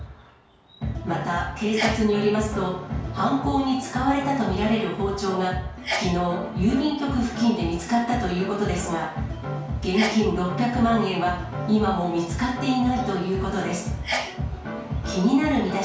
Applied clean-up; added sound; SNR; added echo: none; Sneeze; 14 dB; reverberation time 0.5 s.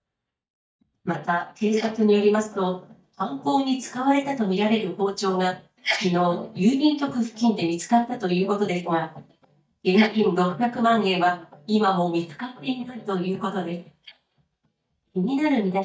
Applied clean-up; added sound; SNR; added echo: neural mask model DeepFilterNet 3.